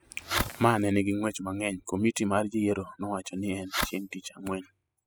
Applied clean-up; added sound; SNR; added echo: classical method spectral subtraction.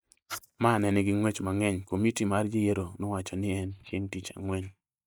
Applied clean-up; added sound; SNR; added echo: neural mask model DeepFilterNet 3.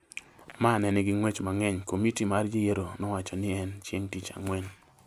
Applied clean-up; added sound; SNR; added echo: none; none; none; none.